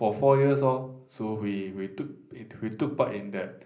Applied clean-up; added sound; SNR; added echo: none; none; none; reverberation time 0.5 s.